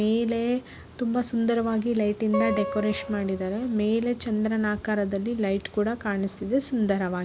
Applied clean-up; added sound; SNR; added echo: none; Acoustic guitar; 9 dB; none.